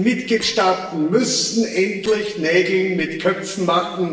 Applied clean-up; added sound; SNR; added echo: neural separator model SepFormer DNS4.